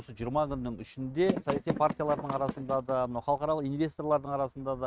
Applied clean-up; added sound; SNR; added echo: neural mask model RNNoise.